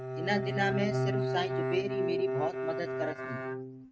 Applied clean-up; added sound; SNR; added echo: neural mask model RNNoise.